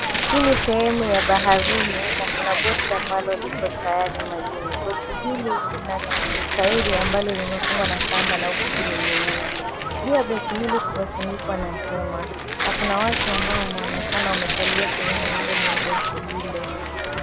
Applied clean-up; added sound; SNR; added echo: none; Tearing + Crowd; -2 dB; none.